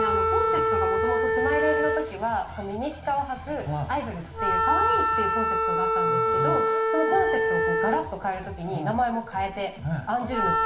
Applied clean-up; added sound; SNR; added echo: none; Wind instrument, woodwind instrument; -3 dB; reverberation time 0.6 s.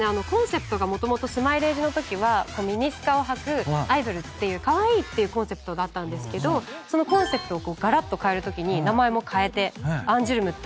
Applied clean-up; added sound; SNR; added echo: none; none; none; none.